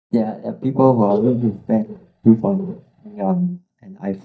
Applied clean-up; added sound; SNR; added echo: neural mask model DeepFilterNet 3.